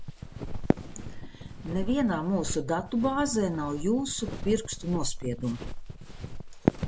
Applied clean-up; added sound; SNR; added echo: none; Fireworks + Walk, footsteps; 3 dB; none.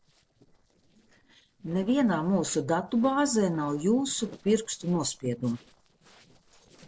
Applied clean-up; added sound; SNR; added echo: neural separator model SepFormer DNS4.